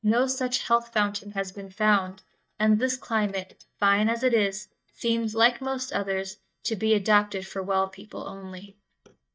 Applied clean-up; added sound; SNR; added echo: neural mask model DeepFilterNet 3.